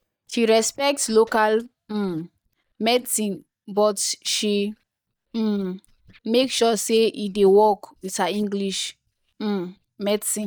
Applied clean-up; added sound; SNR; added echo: neural mask model DeepFilterNet 3.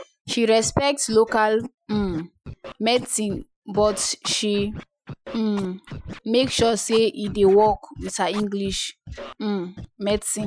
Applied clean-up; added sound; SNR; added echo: classical method Wiener filter.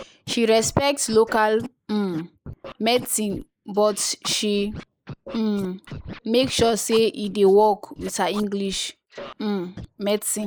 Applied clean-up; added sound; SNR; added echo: neural mask model Resemble Enhance denoiser.